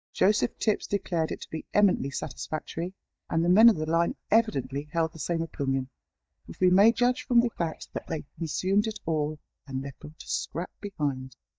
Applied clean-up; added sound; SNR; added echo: neural mask model DeepFilterNet 3.